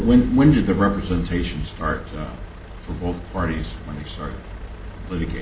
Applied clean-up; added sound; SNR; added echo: none; Truck; 20 dB; reverberation time 0.4 s.